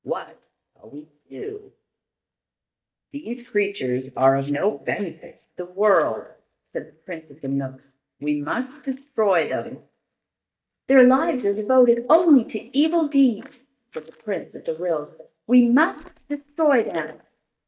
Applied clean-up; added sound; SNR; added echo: neural mask model DeepFilterNet 3.